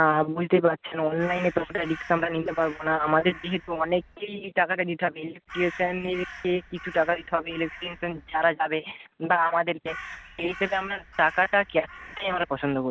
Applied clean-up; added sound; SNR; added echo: none; Crow; 17 dB; none.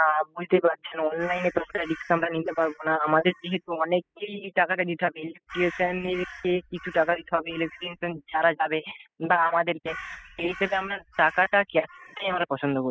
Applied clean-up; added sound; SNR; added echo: classical method spectral subtraction.